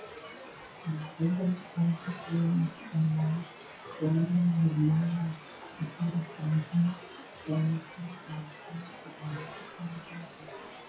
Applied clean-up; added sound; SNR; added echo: classical method WPE with log-MMSE.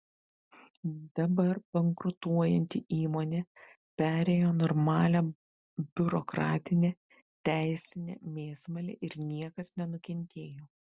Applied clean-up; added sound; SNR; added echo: none; none; none; none.